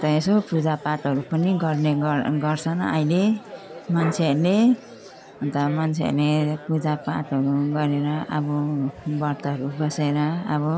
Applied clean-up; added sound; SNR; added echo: none; Chatter; 18 dB; none.